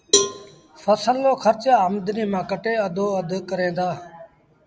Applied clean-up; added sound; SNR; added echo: none; Cowbell; 5 dB; none.